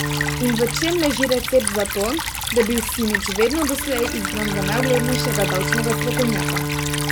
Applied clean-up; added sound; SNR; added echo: none; Stream / Trickle, dribble + Bowed string instrument; 1 dB; none.